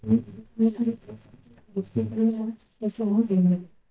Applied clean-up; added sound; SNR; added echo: neural mask model DeepFilterNet 3.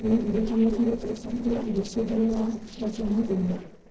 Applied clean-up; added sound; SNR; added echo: neural separator model SepFormer DNS4.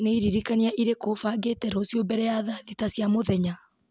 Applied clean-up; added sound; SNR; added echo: none; none; none; none.